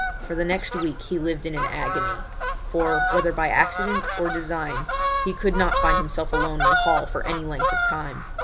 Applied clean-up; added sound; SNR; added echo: none; Fowl; -1 dB; none.